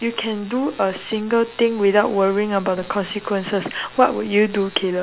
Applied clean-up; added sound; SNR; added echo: none; none; none; none.